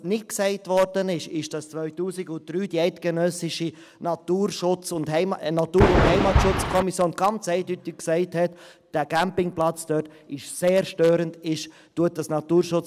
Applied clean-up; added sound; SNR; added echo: none; Thunder; -5 dB; none.